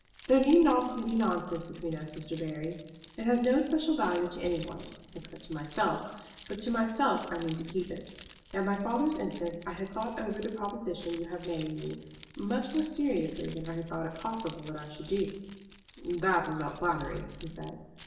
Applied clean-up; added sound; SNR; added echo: none; Keys jangling; 14 dB; reverberation time 0.9 s.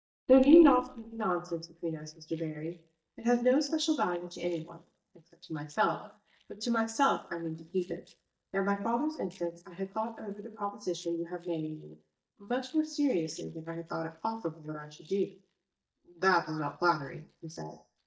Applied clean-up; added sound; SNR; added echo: neural mask model DeepFilterNet 3.